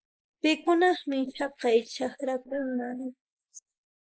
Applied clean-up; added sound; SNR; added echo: neural mask model Resemble Enhance denoiser.